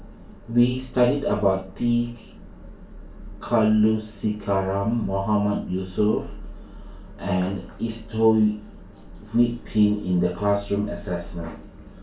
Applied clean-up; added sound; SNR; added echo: none; none; none; reverberation time 0.2 s.